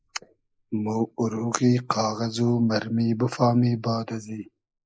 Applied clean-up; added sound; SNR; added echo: neural mask model Resemble Enhance denoiser.